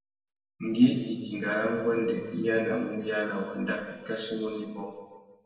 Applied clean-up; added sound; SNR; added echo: none; none; none; reverberation time 1.3 s.